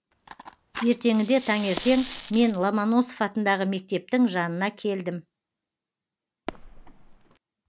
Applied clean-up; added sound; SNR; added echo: none; Fireworks + Fire; 14 dB; none.